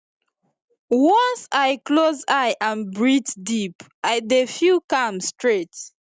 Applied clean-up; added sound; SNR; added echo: none; none; none; none.